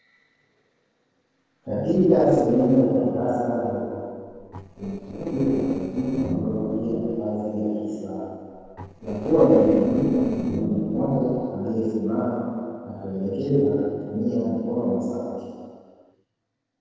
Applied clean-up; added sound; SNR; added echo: neural separator model SepFormer DNS4.